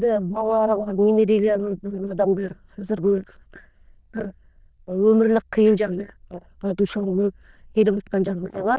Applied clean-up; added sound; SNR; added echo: neural diffusion model UNIVERSE++.